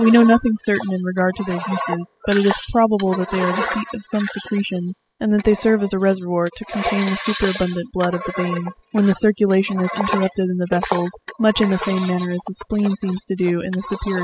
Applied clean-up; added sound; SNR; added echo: classical method spectral subtraction.